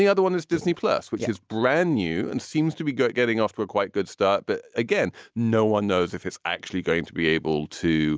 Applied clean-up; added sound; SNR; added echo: none; none; none; none.